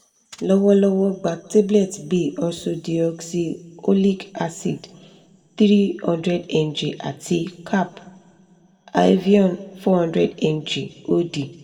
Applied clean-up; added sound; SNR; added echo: none; none; none; reverberation time 1.2 s.